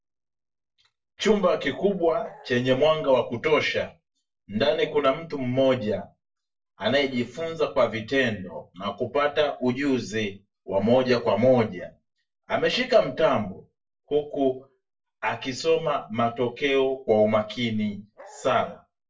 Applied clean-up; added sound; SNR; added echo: neural separator model SepFormer DNS4.